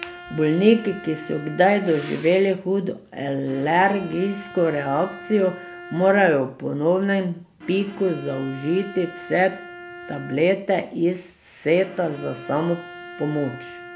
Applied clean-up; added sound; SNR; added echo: none; Bowed string instrument; 17 dB; none.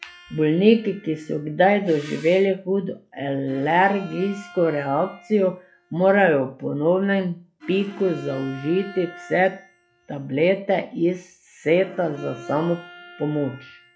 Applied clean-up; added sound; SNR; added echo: classical method log-MMSE.